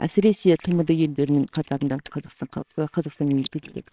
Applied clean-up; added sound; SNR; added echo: neural separator model SepFormer WHAMR!.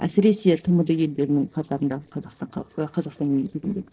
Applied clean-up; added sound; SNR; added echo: neural separator model SepFormer DNS4.